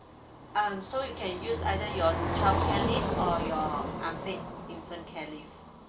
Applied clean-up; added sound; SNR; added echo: none; Car passing by; 0 dB; reverberation time 1.7 s.